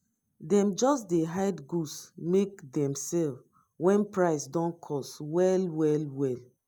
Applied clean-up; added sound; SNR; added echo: none; none; none; none.